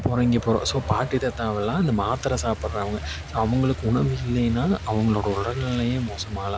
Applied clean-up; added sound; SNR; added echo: none; Truck; 10 dB; none.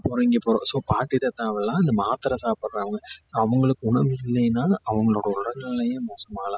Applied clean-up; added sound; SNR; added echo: classical method spectral subtraction.